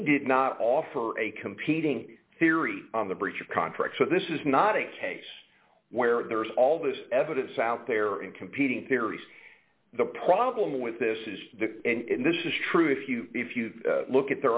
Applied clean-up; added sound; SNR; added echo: none; none; none; none.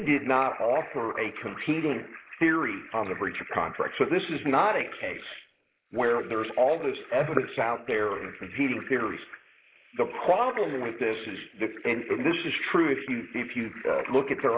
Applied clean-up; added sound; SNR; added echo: neural mask model Resemble Enhance denoiser.